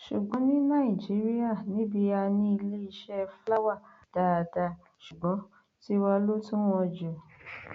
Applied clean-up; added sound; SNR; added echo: none; none; none; none.